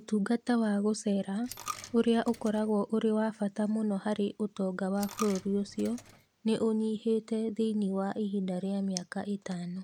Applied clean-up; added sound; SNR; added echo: none; Coin (dropping); 18 dB; none.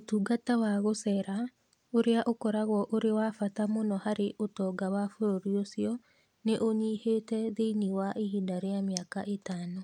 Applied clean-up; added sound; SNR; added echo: none; none; none; none.